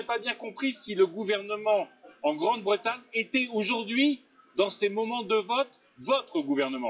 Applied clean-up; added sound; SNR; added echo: classical method WPE with log-MMSE.